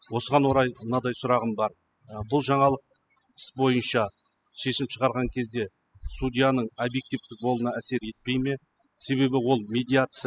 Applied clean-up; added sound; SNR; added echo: classical method spectral subtraction.